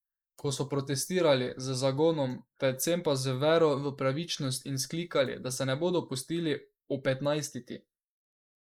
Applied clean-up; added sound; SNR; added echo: neural mask model Resemble Enhance denoiser.